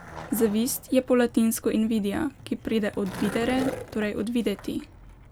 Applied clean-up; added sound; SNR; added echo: none; Skateboard; 14 dB; none.